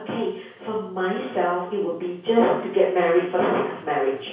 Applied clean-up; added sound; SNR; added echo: none; none; none; reverberation time 0.6 s.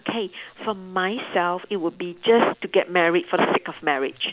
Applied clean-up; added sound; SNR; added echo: none; none; none; none.